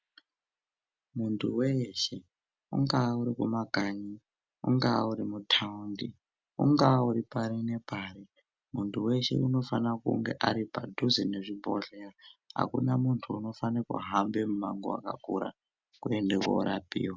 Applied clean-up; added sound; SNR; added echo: none; none; none; none.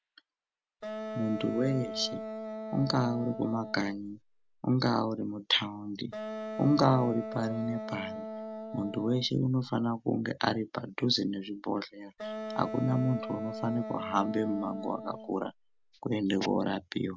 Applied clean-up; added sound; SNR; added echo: none; Wind instrument, woodwind instrument; 8 dB; none.